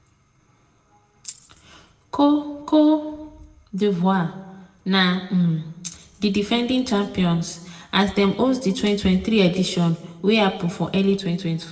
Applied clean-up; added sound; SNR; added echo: none; none; none; reverberation time 0.8 s.